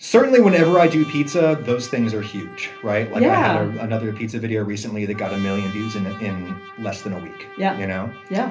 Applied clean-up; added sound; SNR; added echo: none; Trumpet; 18 dB; reverberation time 0.3 s.